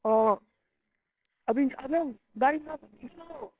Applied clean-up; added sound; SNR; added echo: neural separator model SepFormer WHAMR!.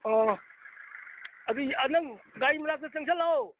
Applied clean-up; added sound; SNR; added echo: none; none; none; none.